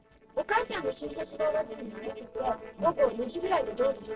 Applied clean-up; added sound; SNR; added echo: neural separator model SepFormer DNS4.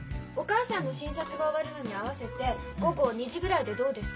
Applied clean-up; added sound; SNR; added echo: none; none; none; none.